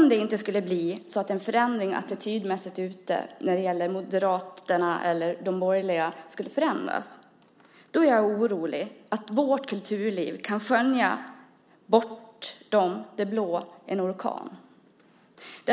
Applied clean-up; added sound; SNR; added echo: none; none; none; none.